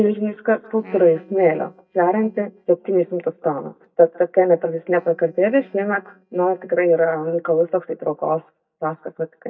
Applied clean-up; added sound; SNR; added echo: neural mask model DeepFilterNet 3.